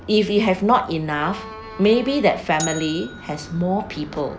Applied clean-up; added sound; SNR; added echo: none; Bell + Bowed string instrument; 17 dB; none.